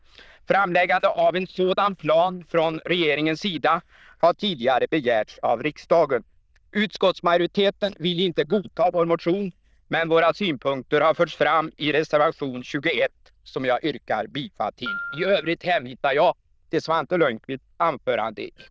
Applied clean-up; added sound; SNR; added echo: neural diffusion model UNIVERSE++.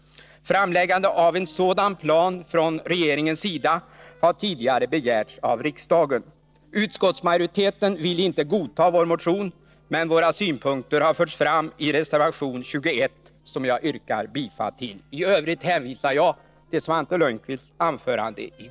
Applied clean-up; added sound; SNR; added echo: neural separator model SepFormer DNS4.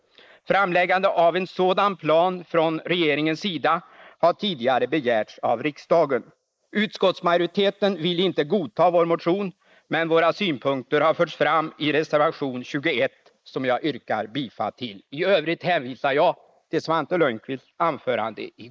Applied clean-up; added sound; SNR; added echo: neural mask model Resemble Enhance denoiser.